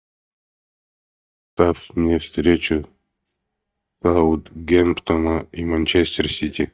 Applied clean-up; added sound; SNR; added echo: neural mask model DeepFilterNet 3.